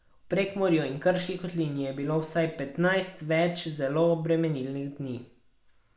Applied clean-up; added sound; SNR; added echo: none; none; none; none.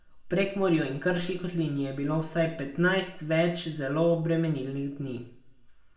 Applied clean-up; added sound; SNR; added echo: none; none; none; reverberation time 0.4 s.